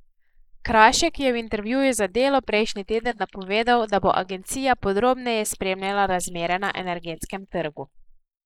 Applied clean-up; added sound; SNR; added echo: neural mask model Resemble Enhance denoiser.